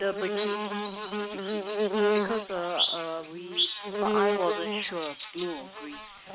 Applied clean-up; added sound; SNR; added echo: neural mask model Resemble Enhance denoiser.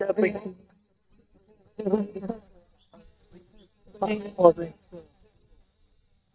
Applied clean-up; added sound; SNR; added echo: neural mask model DeepFilterNet 3.